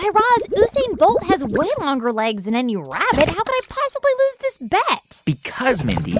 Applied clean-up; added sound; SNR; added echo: none; Water / Liquid; 8 dB; none.